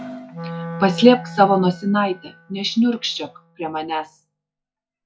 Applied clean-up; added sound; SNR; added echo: classical method log-MMSE.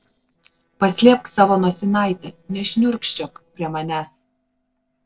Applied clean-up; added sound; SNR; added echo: neural separator model SepFormer DNS4.